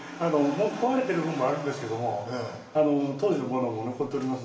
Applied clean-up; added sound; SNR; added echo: none; none; none; reverberation time 1.0 s.